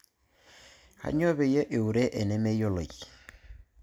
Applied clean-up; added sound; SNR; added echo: none; none; none; none.